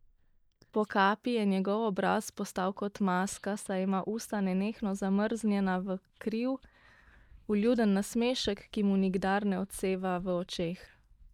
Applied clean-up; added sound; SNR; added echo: neural mask model DeepFilterNet 3.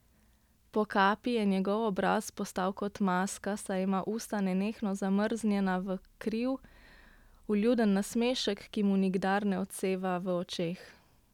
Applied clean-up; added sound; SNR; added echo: none; none; none; none.